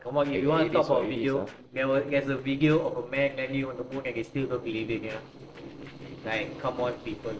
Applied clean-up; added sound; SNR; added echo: neural separator model SepFormer DNS4.